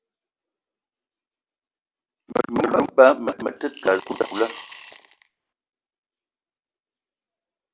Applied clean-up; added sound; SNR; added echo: none; Coin (dropping) / Glass; 10 dB; none.